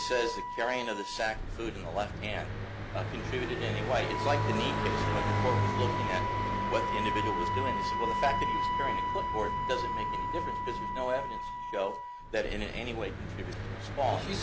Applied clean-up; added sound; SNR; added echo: none; Wind instrument, woodwind instrument + Car passing by; -2 dB; none.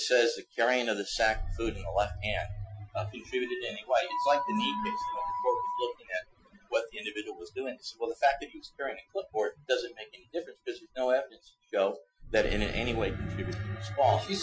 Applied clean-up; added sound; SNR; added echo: classical method Wiener filter.